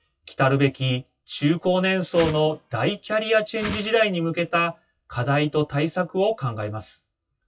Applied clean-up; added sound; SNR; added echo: classical method WPE with log-MMSE.